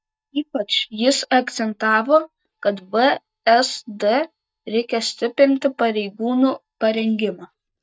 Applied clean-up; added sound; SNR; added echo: neural mask model DeepFilterNet 3.